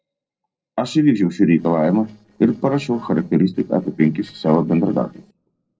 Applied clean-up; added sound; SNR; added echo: neural separator model SepFormer DNS4.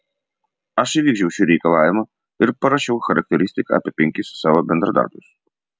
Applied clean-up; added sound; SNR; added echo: none; none; none; none.